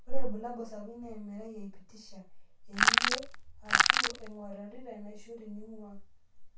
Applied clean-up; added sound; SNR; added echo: none; Crushing; -5 dB; reverberation time 0.2 s.